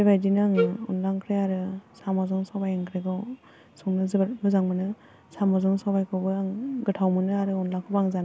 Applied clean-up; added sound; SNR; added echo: none; Wind instrument, woodwind instrument; 2 dB; none.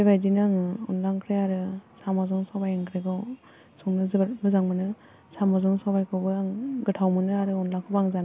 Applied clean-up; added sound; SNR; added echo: none; none; none; none.